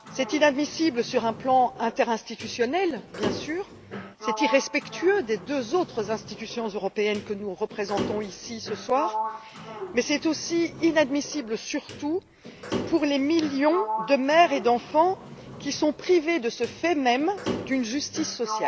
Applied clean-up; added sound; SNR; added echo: none; Sliding door; 10 dB; none.